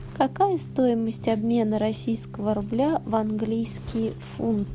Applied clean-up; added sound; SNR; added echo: none; Organ; 13 dB; none.